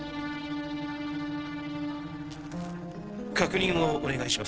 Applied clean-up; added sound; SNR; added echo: neural separator model SepFormer DNS4.